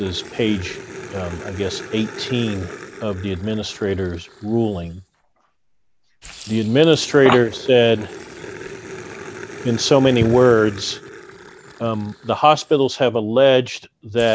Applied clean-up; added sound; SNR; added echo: none; Growling; 17 dB; none.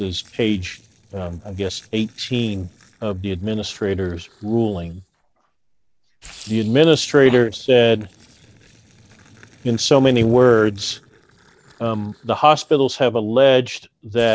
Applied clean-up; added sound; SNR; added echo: neural separator model SepFormer DNS4.